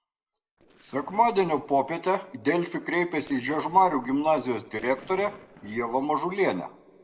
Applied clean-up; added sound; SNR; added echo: neural separator model SepFormer DNS4.